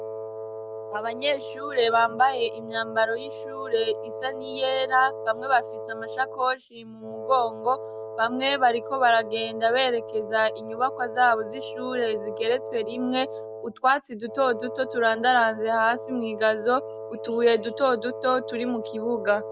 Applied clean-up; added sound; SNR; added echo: none; Wind instrument, woodwind instrument; 10 dB; none.